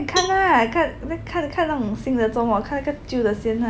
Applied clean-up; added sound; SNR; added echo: none; Cowbell; 12 dB; none.